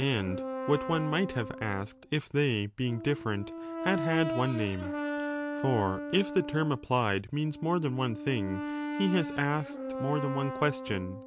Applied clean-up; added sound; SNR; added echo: none; Brass instrument; 6 dB; none.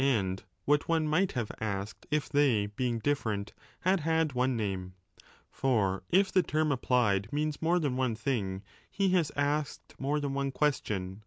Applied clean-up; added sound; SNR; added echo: none; none; none; none.